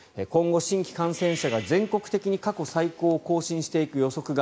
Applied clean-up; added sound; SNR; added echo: none; none; none; none.